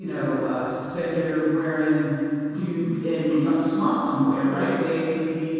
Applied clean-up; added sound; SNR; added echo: none; none; none; reverberation time 2.1 s.